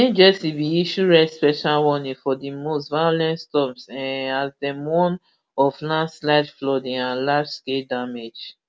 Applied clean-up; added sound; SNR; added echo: none; none; none; none.